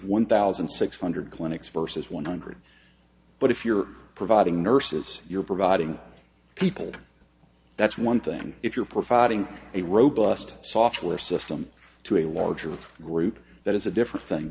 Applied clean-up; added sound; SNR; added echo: none; none; none; none.